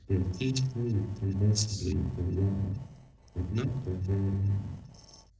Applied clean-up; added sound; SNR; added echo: neural separator model SepFormer DNS4.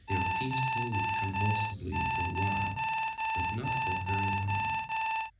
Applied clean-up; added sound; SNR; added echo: none; Alarm; -4 dB; reverberation time 1.0 s.